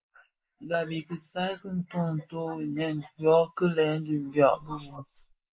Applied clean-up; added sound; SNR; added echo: neural mask model Resemble Enhance denoiser.